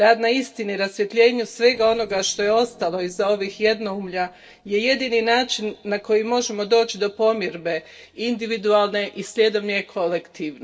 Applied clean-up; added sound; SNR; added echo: neural separator model SepFormer DNS4.